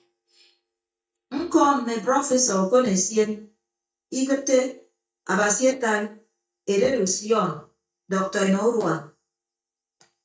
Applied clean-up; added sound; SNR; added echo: neural mask model DeepFilterNet 3.